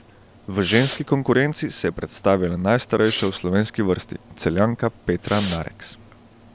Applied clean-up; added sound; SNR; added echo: none; Respiratory sounds; 18 dB; none.